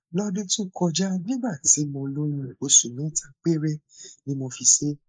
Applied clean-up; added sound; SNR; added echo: neural mask model Resemble Enhance denoiser.